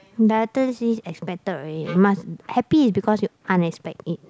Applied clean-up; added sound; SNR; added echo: none; Wind instrument, woodwind instrument; 17 dB; none.